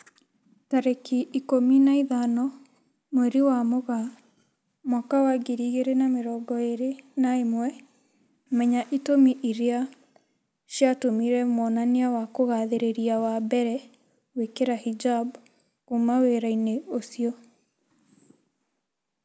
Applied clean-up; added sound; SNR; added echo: none; none; none; none.